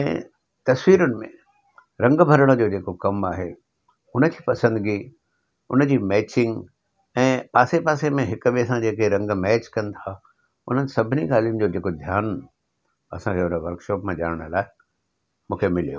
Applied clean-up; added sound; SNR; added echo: none; none; none; none.